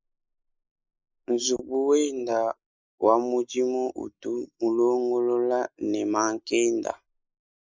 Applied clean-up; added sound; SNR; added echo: neural mask model Resemble Enhance denoiser.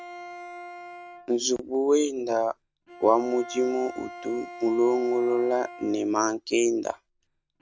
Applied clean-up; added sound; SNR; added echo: none; Bowed string instrument; 17 dB; none.